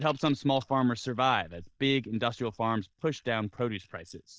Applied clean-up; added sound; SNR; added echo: neural mask model DeepFilterNet 3.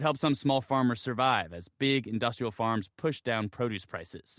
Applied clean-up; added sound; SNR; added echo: none; none; none; none.